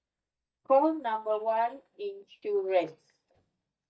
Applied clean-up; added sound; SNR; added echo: neural mask model DeepFilterNet 3.